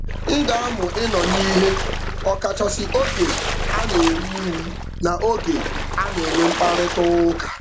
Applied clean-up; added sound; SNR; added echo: none; Purr + Splash, splatter; 3 dB; none.